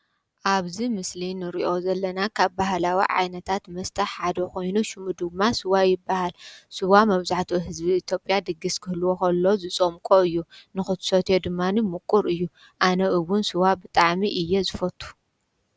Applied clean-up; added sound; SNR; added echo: none; none; none; none.